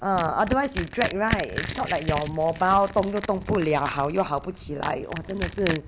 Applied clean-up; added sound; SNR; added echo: none; Crushing; 9 dB; none.